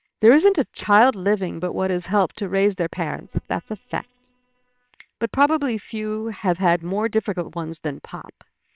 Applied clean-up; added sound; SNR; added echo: neural separator model SepFormer WHAMR!.